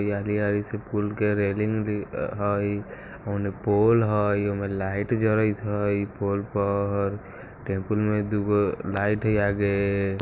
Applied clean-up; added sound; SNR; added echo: none; none; none; none.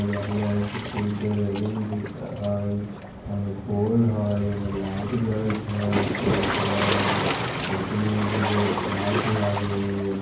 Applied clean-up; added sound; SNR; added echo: none; Waves, surf; 4 dB; reverberation time 0.9 s.